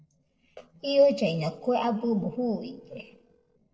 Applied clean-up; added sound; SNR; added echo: neural separator model SepFormer DNS4.